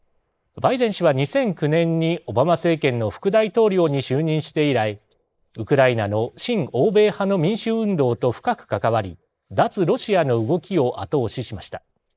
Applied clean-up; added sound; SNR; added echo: neural mask model Resemble Enhance denoiser.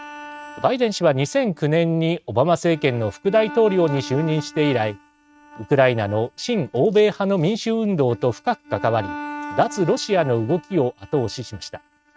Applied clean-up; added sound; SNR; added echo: neural mask model RNNoise.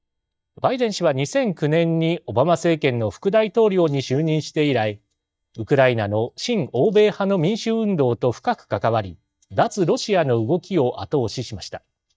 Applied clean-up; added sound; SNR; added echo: neural mask model DeepFilterNet 3.